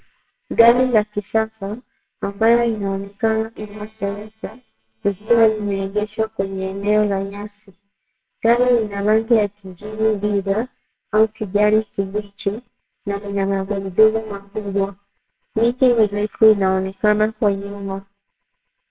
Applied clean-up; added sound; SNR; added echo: neural separator model SepFormer WHAMR!.